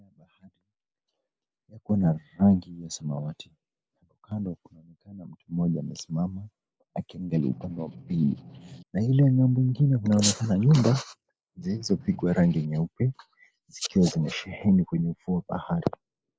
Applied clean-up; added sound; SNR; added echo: neural mask model Resemble Enhance denoiser.